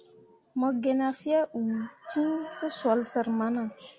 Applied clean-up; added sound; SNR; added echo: none; none; none; none.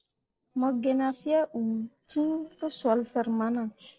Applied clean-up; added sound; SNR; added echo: neural separator model SepFormer DNS4.